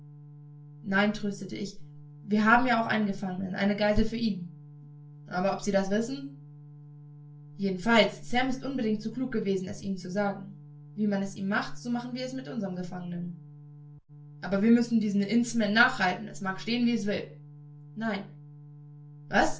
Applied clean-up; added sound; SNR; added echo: none; Organ; 19 dB; reverberation time 0.3 s.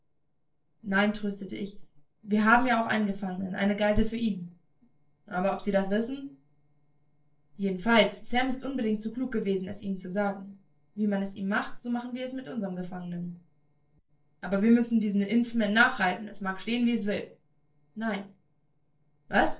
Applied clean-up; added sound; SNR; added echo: neural separator model SepFormer DNS4.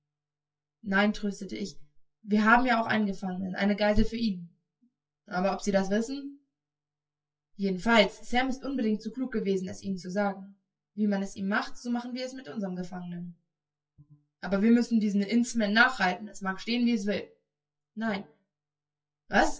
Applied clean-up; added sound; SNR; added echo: classical method WPE with log-MMSE.